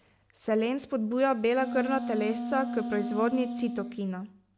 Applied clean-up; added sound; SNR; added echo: none; Wind instrument, woodwind instrument; 6 dB; none.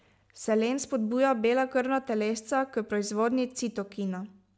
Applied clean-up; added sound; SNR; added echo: none; none; none; none.